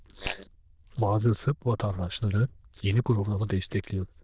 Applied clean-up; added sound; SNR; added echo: neural diffusion model UNIVERSE++.